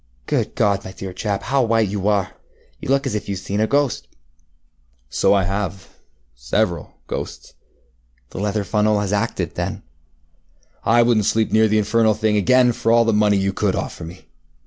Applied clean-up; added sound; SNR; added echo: none; none; none; none.